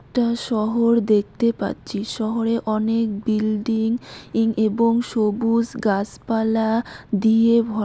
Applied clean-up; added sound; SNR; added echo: none; none; none; none.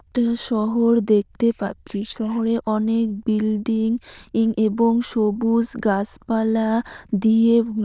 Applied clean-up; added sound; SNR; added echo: neural diffusion model UNIVERSE++.